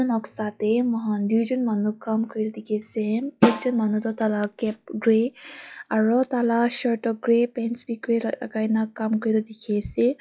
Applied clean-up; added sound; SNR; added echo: classical method log-MMSE.